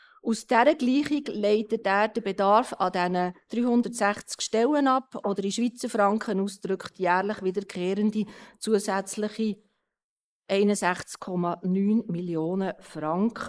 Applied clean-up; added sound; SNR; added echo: neural mask model Resemble Enhance denoiser.